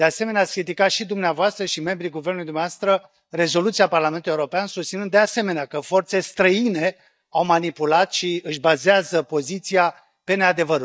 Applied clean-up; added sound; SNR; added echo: neural mask model DeepFilterNet 3.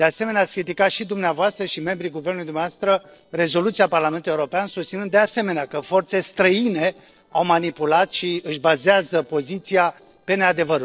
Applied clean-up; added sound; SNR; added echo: neural separator model SepFormer DNS4.